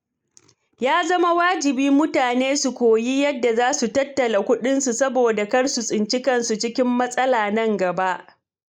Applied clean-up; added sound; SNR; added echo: neural mask model Resemble Enhance denoiser.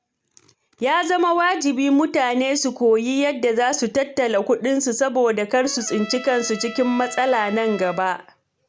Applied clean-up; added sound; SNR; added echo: none; Trumpet; 16 dB; none.